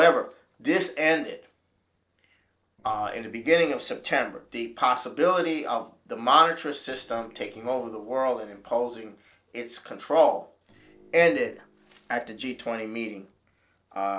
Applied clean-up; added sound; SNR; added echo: neural separator model SepFormer DNS4.